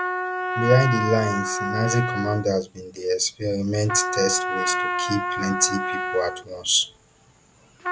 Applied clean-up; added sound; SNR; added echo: none; Trumpet; 4 dB; none.